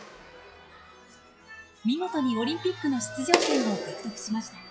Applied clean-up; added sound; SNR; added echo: classical method log-MMSE.